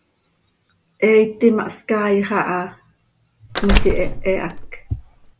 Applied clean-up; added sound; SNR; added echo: none; Door; 0 dB; none.